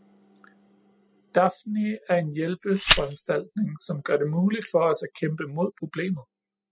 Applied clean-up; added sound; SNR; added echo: classical method spectral subtraction.